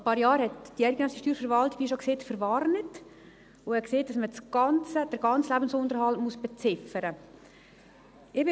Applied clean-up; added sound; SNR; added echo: none; none; none; none.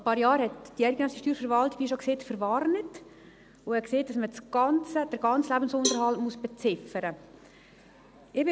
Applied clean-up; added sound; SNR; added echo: none; Cowbell; 9 dB; none.